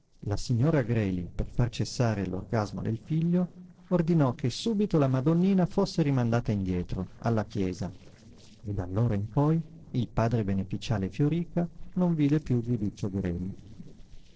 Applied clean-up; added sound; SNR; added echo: neural separator model SepFormer DNS4.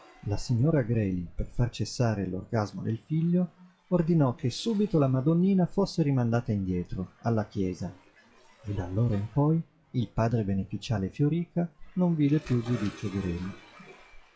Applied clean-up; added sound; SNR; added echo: classical method WPE with log-MMSE.